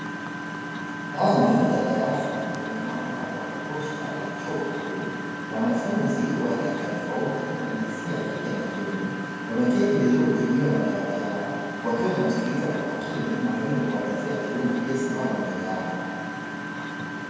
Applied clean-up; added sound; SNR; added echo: none; Engine; 6 dB; reverberation time 2.1 s.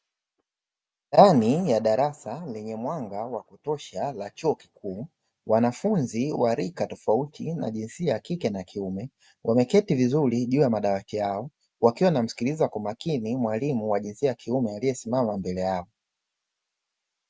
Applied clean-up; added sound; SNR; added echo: none; none; none; none.